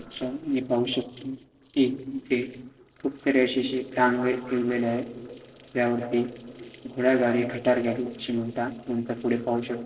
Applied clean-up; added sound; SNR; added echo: neural separator model SepFormer DNS4.